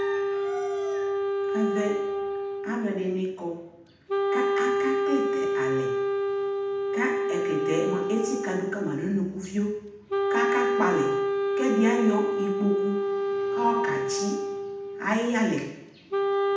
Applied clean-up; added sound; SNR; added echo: none; Wind instrument, woodwind instrument; -2 dB; reverberation time 0.8 s.